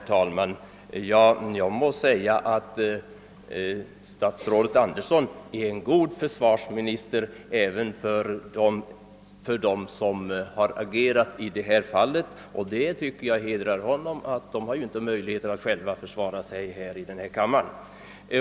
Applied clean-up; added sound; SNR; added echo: none; none; none; none.